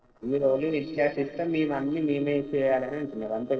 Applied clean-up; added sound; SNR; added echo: neural separator model SepFormer DNS4.